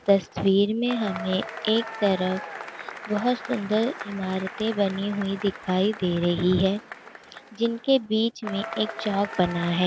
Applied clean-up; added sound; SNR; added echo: none; Applause / Crowd / Cheering; 13 dB; none.